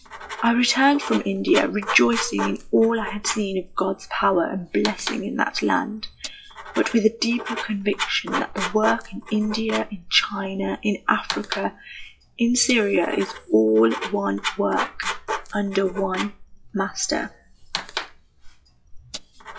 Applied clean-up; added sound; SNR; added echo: classical method WPE with log-MMSE.